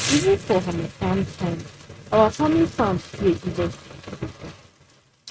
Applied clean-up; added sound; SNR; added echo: neural mask model RNNoise.